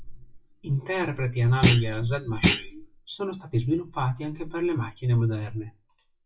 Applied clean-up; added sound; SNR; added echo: classical method WPE with log-MMSE.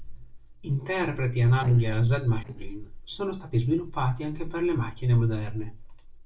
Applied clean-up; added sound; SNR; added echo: neural separator model SepFormer DNS4.